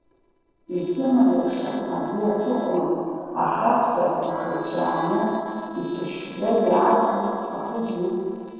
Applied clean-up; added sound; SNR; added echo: neural separator model SepFormer DNS4.